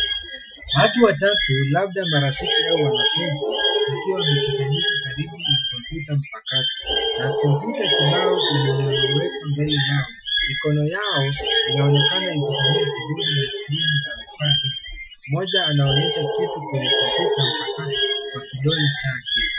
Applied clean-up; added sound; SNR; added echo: classical method Wiener filter.